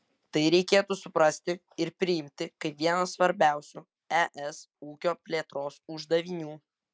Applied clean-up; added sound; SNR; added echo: none; none; none; none.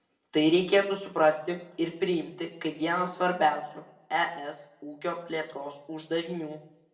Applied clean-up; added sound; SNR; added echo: none; none; none; reverberation time 0.6 s.